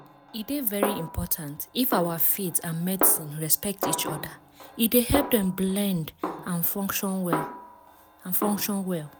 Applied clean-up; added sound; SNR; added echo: none; Snare drum; 8 dB; none.